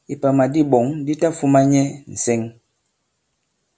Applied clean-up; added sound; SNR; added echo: none; none; none; none.